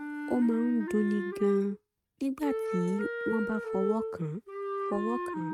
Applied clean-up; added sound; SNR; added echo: neural mask model RNNoise.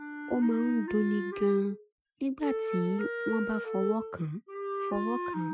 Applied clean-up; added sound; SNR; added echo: classical method Wiener filter.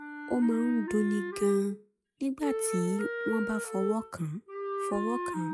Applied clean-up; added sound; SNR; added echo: classical method log-MMSE.